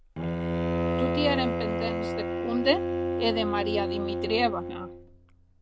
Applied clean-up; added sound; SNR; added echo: none; Bowed string instrument; -1 dB; none.